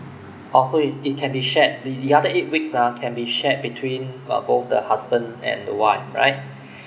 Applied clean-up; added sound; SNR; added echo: none; none; none; none.